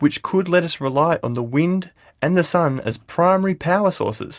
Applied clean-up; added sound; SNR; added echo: none; none; none; none.